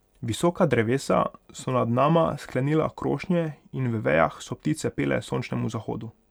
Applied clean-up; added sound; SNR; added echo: none; none; none; none.